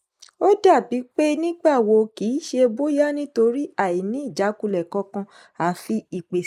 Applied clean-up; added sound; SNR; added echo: neural mask model Resemble Enhance denoiser.